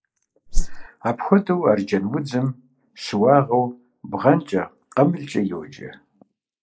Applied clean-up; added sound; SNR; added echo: neural mask model Resemble Enhance denoiser.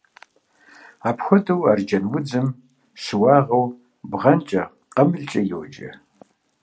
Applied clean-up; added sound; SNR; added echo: none; none; none; none.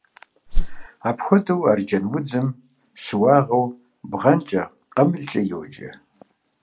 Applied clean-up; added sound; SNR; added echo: none; Whoosh, swoosh, swish; -5 dB; none.